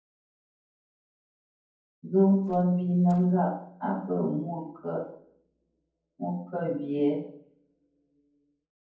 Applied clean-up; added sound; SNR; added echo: neural separator model SepFormer DNS4.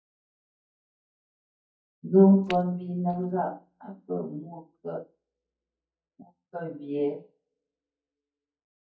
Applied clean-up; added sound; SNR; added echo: neural mask model DeepFilterNet 3.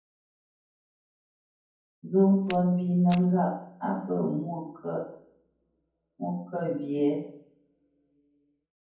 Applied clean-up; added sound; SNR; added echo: none; Walk, footsteps; 15 dB; reverberation time 0.9 s.